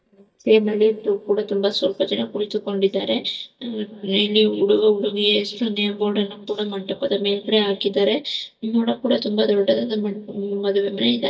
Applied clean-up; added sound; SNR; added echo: neural mask model DeepFilterNet 3.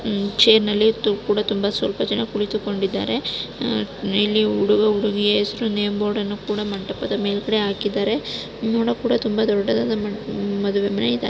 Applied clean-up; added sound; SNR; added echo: none; none; none; none.